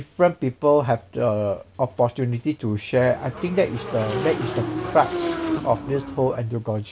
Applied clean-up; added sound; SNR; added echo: none; Motorcycle / Engine; 6 dB; none.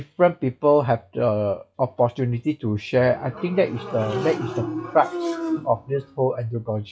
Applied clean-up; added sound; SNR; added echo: classical method log-MMSE.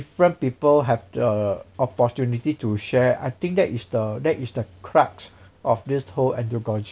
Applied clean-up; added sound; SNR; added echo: none; none; none; none.